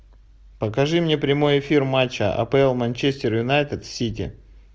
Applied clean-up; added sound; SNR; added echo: none; none; none; none.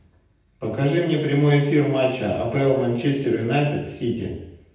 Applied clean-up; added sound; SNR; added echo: none; none; none; reverberation time 0.8 s.